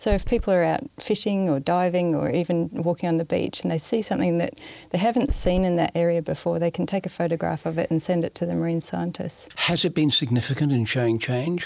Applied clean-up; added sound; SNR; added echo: none; Run; 4 dB; none.